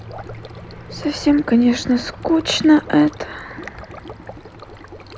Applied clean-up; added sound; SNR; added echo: none; Stream; 19 dB; none.